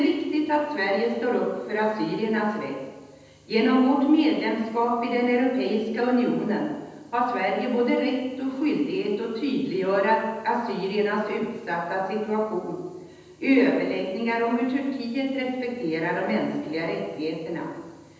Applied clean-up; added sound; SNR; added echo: none; none; none; reverberation time 1.1 s.